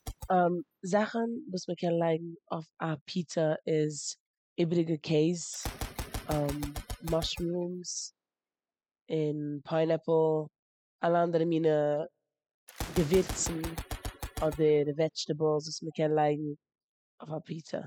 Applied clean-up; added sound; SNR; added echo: classical method spectral subtraction.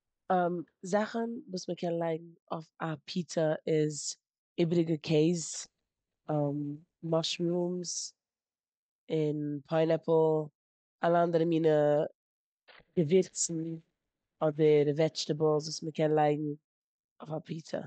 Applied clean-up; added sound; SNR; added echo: neural mask model DeepFilterNet 3.